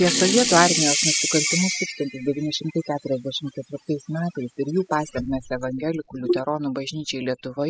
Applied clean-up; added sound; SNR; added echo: classical method spectral subtraction.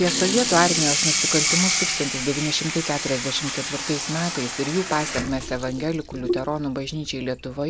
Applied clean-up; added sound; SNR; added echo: none; Sink (filling or washing) / Water tap, faucet; 1 dB; none.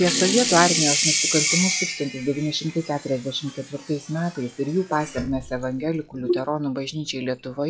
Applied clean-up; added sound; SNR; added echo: classical method log-MMSE.